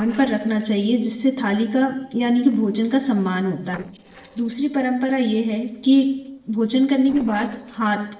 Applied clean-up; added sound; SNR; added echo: neural separator model SepFormer DNS4.